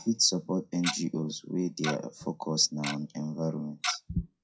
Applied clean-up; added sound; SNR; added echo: classical method WPE with log-MMSE.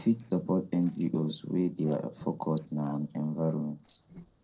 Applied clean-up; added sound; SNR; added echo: neural separator model SepFormer DNS4.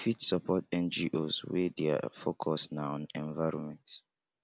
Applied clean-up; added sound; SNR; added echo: none; none; none; none.